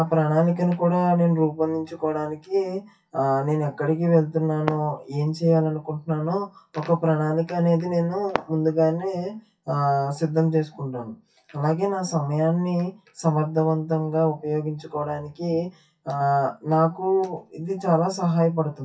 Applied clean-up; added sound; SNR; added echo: classical method WPE with log-MMSE.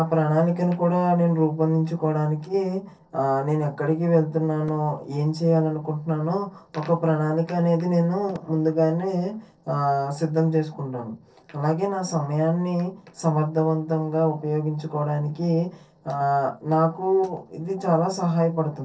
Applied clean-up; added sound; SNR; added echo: neural separator model SepFormer DNS4.